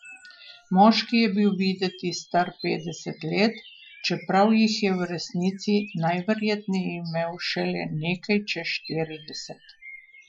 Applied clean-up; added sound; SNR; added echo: classical method Wiener filter.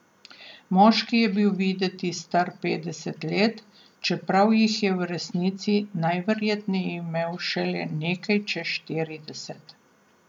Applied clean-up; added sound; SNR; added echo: none; none; none; none.